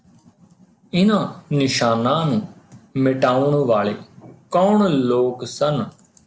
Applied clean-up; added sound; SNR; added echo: none; none; none; none.